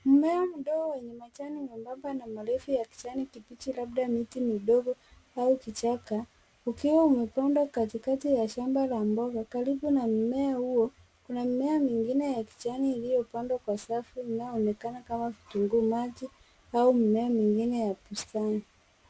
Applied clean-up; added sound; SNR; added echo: none; none; none; none.